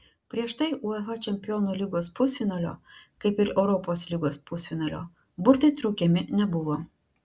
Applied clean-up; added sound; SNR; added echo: none; none; none; none.